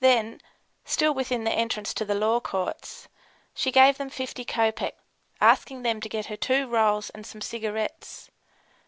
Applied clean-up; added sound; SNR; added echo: none; none; none; none.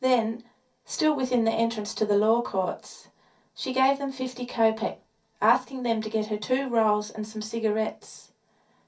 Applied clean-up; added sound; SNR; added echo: none; none; none; reverberation time 0.3 s.